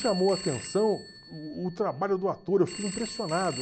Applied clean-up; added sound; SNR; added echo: none; Telephone; 12 dB; none.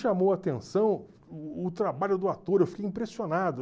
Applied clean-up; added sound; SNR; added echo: none; none; none; none.